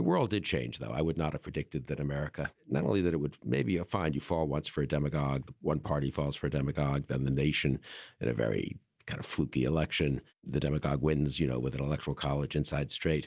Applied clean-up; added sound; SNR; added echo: none; none; none; none.